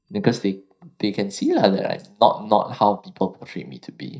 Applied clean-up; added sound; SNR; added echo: neural mask model DeepFilterNet 3.